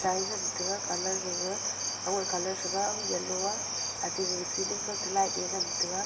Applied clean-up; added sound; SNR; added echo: none; Cricket; -1 dB; reverberation time 0.8 s.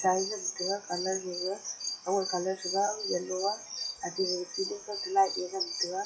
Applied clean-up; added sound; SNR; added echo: classical method WPE with log-MMSE.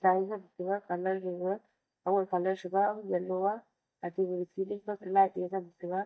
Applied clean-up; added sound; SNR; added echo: neural mask model DeepFilterNet 3.